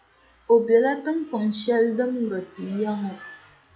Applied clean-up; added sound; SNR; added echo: classical method log-MMSE.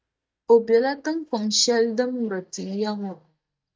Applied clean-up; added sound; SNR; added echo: neural mask model DeepFilterNet 3.